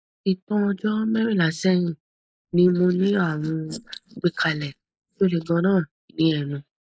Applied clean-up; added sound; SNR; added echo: neural mask model Resemble Enhance denoiser.